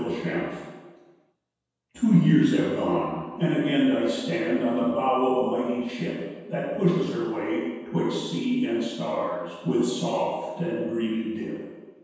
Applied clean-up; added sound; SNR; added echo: none; none; none; reverberation time 1.2 s.